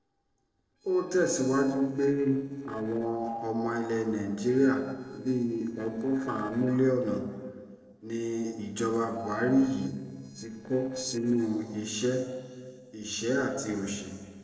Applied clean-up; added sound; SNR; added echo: neural separator model SepFormer DNS4.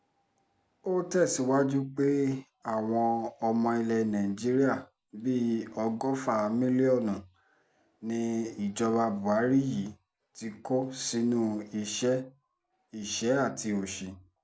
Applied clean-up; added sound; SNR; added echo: none; none; none; none.